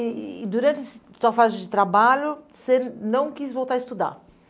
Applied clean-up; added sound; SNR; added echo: none; none; none; none.